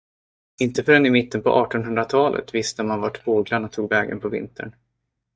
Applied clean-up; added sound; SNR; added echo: neural mask model DeepFilterNet 3.